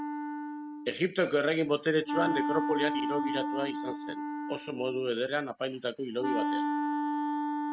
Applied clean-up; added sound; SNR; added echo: neural mask model RNNoise.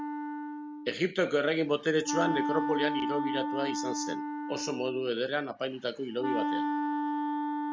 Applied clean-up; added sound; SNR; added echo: none; Wind instrument, woodwind instrument; 1 dB; none.